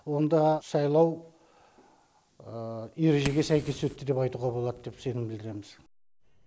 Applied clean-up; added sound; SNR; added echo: none; Fire; 16 dB; none.